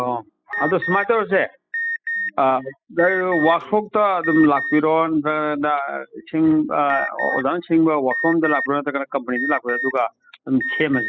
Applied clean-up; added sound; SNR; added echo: classical method spectral subtraction.